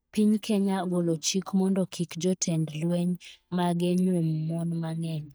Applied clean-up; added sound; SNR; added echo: neural mask model DeepFilterNet 3.